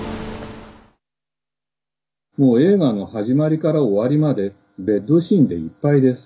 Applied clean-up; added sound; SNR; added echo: none; none; none; none.